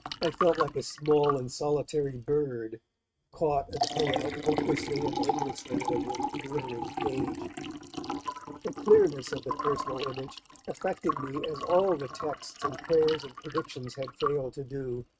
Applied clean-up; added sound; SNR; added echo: neural mask model RNNoise.